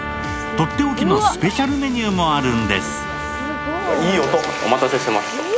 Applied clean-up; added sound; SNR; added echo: none; Trumpet; 9 dB; none.